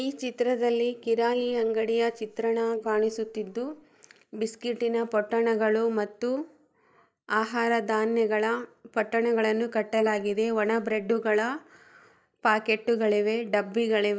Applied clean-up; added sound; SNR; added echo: neural mask model Resemble Enhance denoiser.